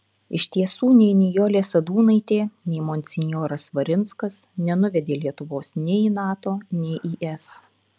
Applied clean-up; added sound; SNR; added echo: none; none; none; none.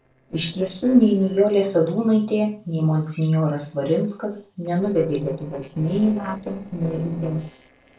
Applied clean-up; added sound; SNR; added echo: neural separator model SepFormer DNS4.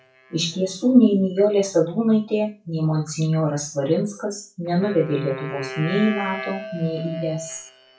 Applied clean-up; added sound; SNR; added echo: classical method WPE with log-MMSE.